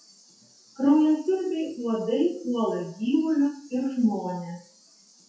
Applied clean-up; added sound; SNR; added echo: classical method WPE with log-MMSE.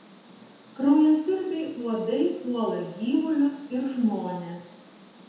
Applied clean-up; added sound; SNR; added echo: none; Cricket; 13 dB; reverberation time 1.0 s.